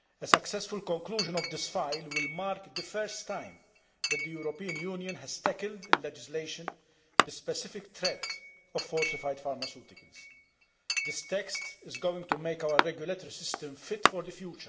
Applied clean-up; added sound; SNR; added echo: none; Chink, clink; -2 dB; reverberation time 1.6 s.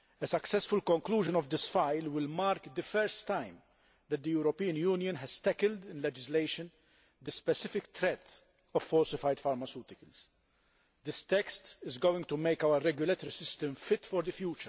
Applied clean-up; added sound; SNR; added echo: none; none; none; none.